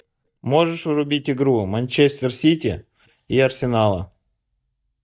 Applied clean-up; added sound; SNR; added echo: neural mask model DeepFilterNet 3.